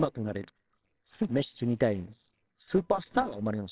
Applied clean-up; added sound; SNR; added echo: neural separator model SepFormer WHAMR!.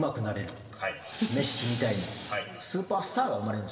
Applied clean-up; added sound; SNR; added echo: none; Tools; 13 dB; reverberation time 2.5 s.